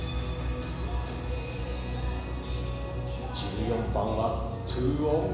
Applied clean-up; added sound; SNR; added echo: none; none; none; reverberation time 1.0 s.